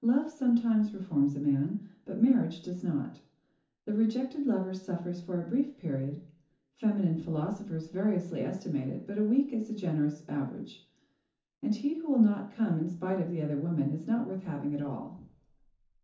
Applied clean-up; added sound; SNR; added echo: none; none; none; reverberation time 0.9 s.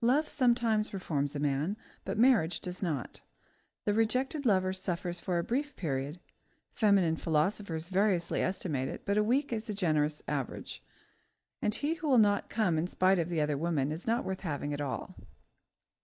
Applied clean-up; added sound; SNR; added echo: none; none; none; none.